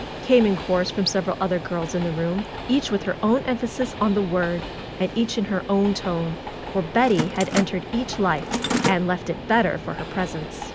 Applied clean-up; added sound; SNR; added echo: none; Mechanisms + Train; 8 dB; none.